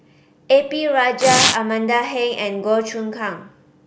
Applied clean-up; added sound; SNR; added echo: none; Domestic sounds, home sounds; 5 dB; none.